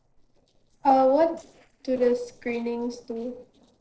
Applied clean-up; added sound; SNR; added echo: neural separator model SepFormer DNS4.